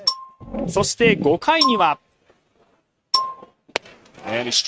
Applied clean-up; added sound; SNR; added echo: neural mask model RNNoise.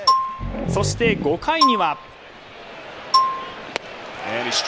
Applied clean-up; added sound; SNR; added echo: none; Growling + Marimba, xylophone; -2 dB; none.